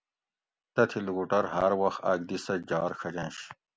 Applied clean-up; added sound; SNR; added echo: none; none; none; none.